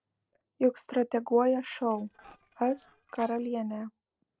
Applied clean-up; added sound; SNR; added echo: neural separator model SepFormer DNS4.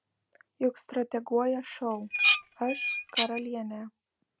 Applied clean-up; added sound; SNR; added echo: none; Dishes, pots, and pans; -2 dB; none.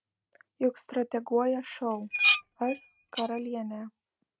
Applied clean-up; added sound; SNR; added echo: neural mask model RNNoise.